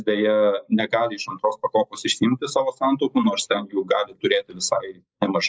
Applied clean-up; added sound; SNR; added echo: neural mask model Resemble Enhance denoiser.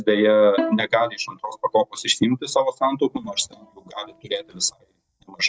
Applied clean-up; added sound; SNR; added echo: neural mask model DeepFilterNet 3.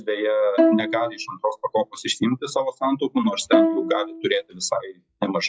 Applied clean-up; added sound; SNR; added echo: classical method log-MMSE.